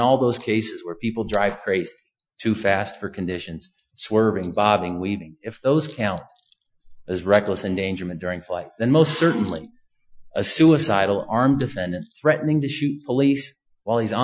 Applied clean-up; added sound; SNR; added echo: classical method Wiener filter.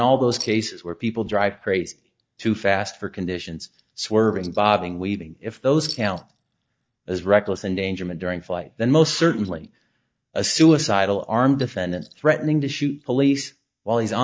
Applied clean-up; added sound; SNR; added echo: neural mask model DeepFilterNet 3.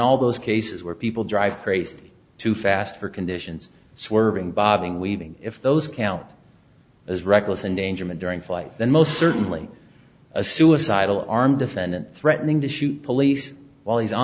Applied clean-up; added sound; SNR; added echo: none; none; none; none.